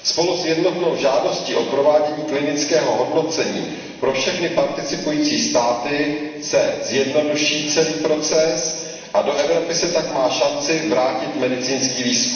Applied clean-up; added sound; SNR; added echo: none; none; none; reverberation time 1.2 s.